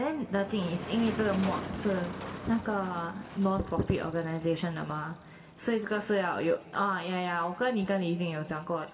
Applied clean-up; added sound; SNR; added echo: none; Motor vehicle (road); 13 dB; reverberation time 1.4 s.